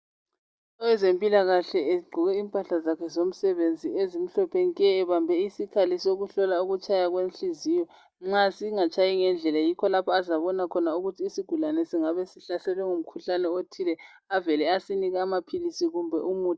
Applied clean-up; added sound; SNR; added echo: none; none; none; none.